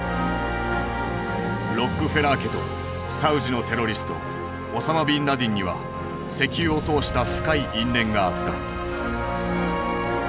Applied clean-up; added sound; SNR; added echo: none; none; none; none.